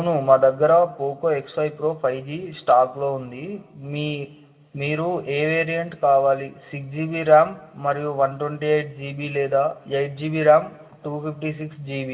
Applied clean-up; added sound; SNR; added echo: none; none; none; reverberation time 1.9 s.